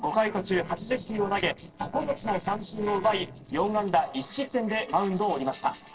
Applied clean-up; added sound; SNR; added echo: neural separator model SepFormer DNS4.